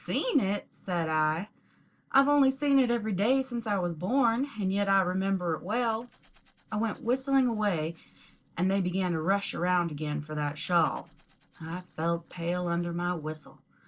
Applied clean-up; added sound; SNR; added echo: neural separator model SepFormer DNS4.